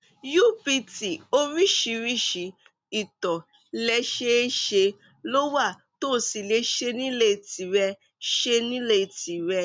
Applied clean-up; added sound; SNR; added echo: none; none; none; none.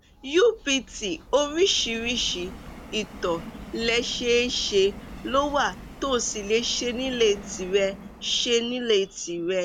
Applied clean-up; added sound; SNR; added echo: none; Subway, metro, underground; 16 dB; none.